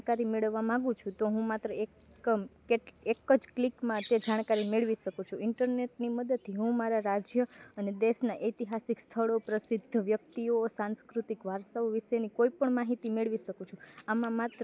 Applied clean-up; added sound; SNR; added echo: none; none; none; none.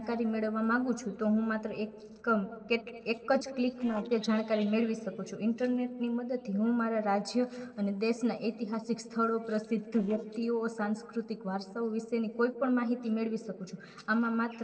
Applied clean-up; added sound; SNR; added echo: neural separator model SepFormer DNS4.